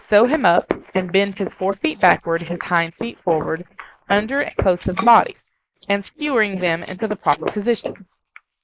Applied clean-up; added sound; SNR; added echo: neural mask model Resemble Enhance denoiser.